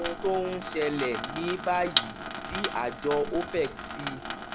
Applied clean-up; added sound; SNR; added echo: none; Sink (filling or washing) / Water tap, faucet; 3 dB; none.